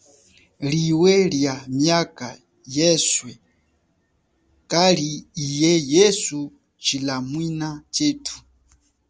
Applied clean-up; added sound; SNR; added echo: none; none; none; none.